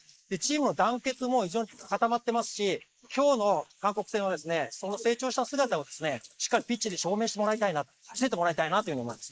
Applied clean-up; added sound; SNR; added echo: neural mask model Resemble Enhance denoiser.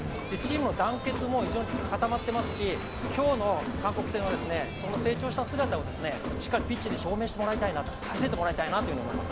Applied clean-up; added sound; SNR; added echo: none; Crowd; 5 dB; none.